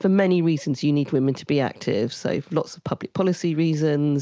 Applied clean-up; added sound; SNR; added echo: none; none; none; none.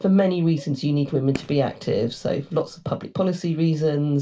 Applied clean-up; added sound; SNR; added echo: none; Fireworks; 19 dB; reverberation time 0.2 s.